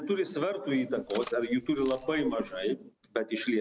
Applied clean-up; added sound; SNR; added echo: none; Cutlery, silverware; 16 dB; none.